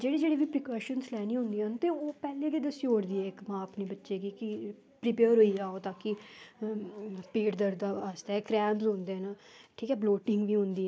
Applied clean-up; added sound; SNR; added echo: none; none; none; none.